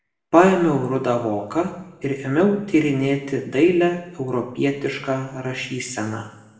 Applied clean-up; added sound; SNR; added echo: none; none; none; reverberation time 0.9 s.